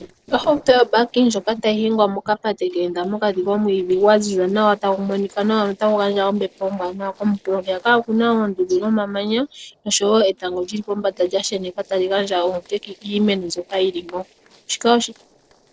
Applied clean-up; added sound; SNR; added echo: neural separator model SepFormer DNS4.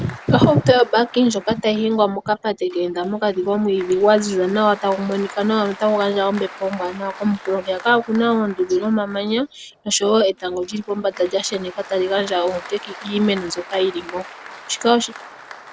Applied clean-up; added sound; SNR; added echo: none; Applause; 19 dB; none.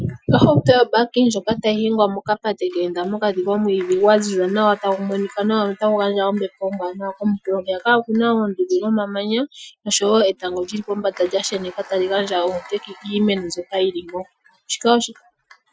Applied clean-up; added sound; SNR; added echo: classical method Wiener filter.